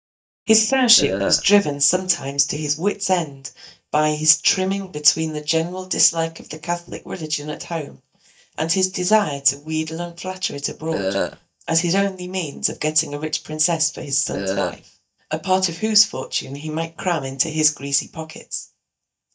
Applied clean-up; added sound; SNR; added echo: neural mask model DeepFilterNet 3.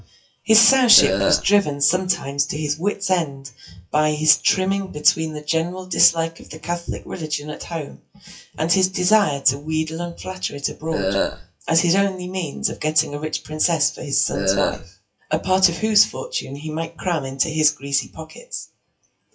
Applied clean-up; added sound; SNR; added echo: classical method WPE with log-MMSE.